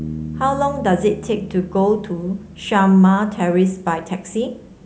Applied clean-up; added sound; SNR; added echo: none; Bass guitar; 16 dB; none.